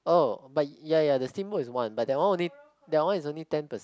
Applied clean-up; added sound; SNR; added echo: none; none; none; none.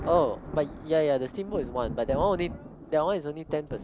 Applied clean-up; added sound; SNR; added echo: none; Thunder; 11 dB; none.